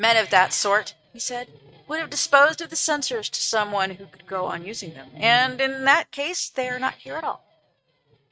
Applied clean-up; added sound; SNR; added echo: neural mask model RNNoise.